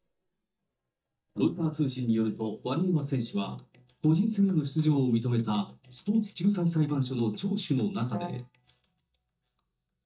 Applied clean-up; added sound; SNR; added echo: neural mask model DeepFilterNet 3.